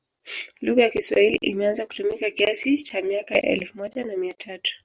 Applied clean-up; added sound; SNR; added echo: none; none; none; none.